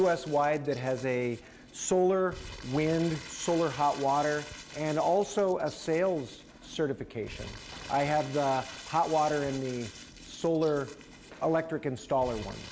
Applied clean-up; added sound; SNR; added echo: none; Crumpling, crinkling; 17 dB; none.